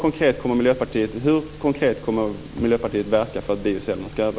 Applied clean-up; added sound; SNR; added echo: none; none; none; none.